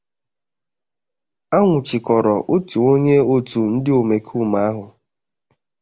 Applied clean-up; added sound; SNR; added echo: none; none; none; none.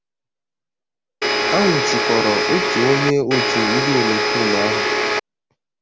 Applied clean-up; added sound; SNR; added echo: none; Domestic sounds, home sounds; -4 dB; none.